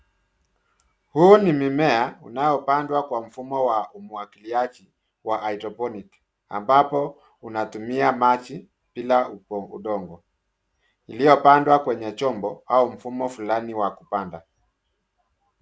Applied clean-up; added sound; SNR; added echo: none; none; none; none.